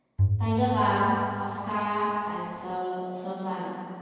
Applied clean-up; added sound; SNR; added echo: none; Bowed string instrument; 2 dB; reverberation time 2.1 s.